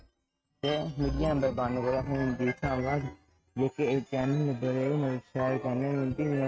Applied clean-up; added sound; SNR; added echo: neural mask model RNNoise.